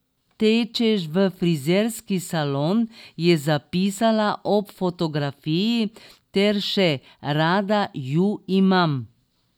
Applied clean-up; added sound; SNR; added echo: none; none; none; none.